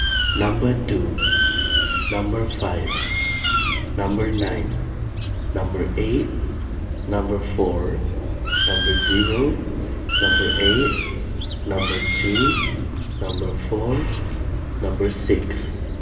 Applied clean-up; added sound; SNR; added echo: none; Bird; -2 dB; reverberation time 2.4 s.